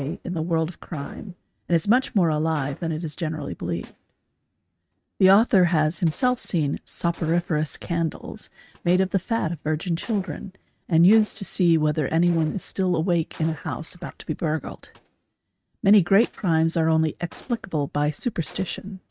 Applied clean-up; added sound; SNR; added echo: neural mask model RNNoise.